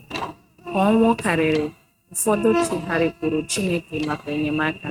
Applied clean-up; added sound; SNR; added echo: neural mask model RNNoise.